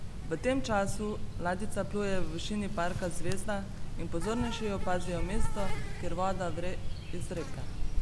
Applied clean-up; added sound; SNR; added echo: none; Insect; -3 dB; none.